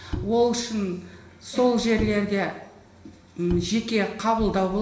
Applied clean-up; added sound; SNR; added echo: none; Bowed string instrument; 12 dB; reverberation time 0.9 s.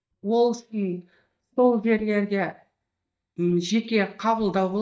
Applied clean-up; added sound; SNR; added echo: neural mask model DeepFilterNet 3.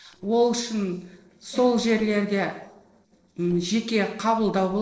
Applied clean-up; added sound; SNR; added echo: neural separator model SepFormer DNS4.